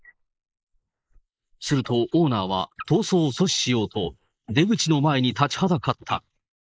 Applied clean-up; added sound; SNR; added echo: neural mask model Resemble Enhance denoiser.